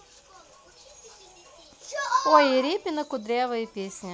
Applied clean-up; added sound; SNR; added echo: none; none; none; none.